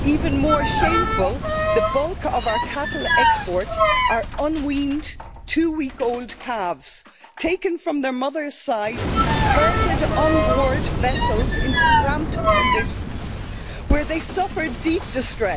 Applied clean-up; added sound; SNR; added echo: none; Boom + Bowed string instrument; -2 dB; none.